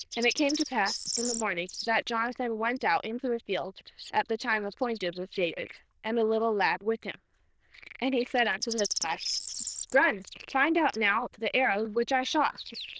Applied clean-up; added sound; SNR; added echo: neural diffusion model UNIVERSE++.